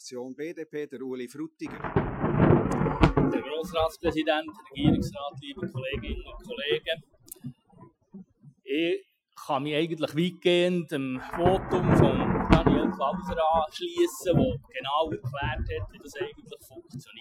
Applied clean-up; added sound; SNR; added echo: classical method Wiener filter.